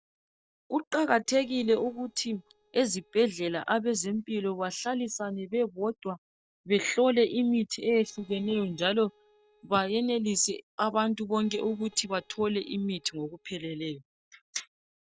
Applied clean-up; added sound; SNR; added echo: neural separator model SepFormer DNS4.